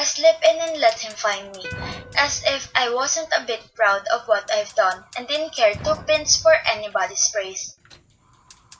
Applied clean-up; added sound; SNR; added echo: none; Fire + Plucked string instrument; 20 dB; none.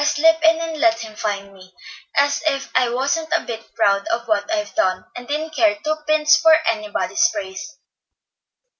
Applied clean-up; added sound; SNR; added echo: none; none; none; none.